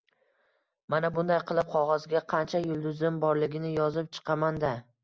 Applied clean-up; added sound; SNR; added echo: none; none; none; none.